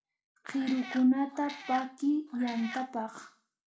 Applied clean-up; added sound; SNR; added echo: none; Meow; 14 dB; reverberation time 0.4 s.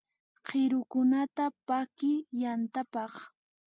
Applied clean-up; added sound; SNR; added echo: none; none; none; none.